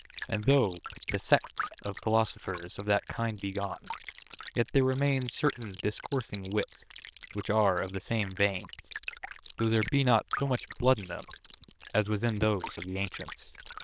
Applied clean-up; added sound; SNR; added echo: neural diffusion model UNIVERSE++.